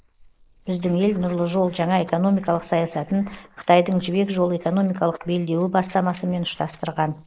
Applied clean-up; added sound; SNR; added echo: neural mask model Resemble Enhance denoiser.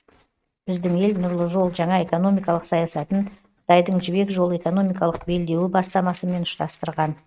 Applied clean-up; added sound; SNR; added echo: neural mask model RNNoise.